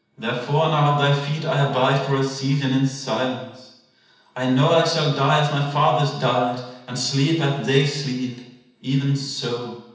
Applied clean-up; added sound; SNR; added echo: none; none; none; reverberation time 0.9 s.